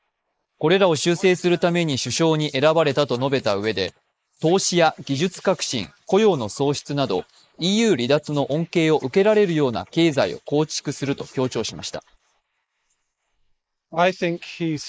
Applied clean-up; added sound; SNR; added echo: neural mask model Resemble Enhance denoiser.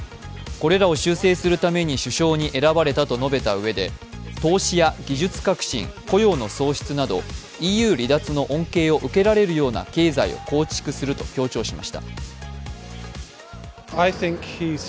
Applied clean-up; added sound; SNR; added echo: none; none; none; none.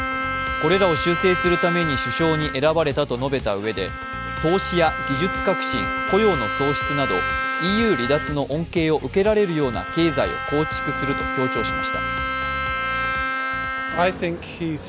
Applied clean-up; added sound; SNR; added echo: none; Bowed string instrument; 4 dB; none.